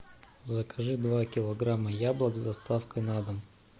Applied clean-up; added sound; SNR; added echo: none; none; none; none.